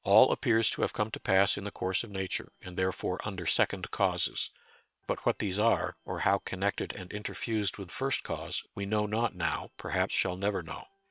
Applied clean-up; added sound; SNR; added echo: neural separator model SepFormer WHAM!.